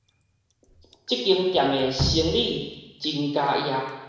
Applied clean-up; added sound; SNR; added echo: none; Drip; 10 dB; reverberation time 1.0 s.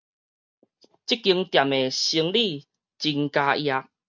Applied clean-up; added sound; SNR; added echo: none; none; none; none.